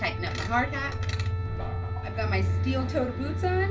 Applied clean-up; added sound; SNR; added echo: none; Wind instrument, woodwind instrument; 16 dB; reverberation time 0.2 s.